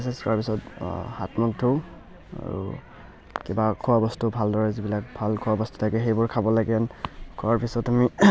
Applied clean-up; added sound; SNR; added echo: none; none; none; none.